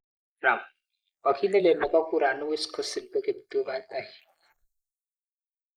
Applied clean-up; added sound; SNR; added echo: neural mask model Resemble Enhance denoiser.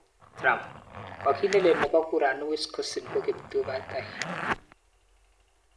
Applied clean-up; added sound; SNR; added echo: none; Zipper (clothing); 8 dB; none.